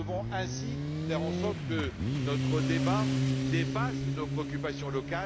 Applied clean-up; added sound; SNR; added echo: none; Motorcycle; -5 dB; none.